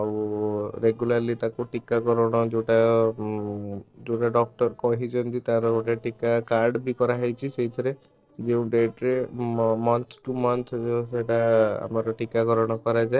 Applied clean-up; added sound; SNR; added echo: neural separator model SepFormer DNS4.